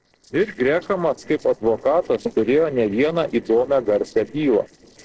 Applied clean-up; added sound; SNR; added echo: neural separator model SepFormer DNS4.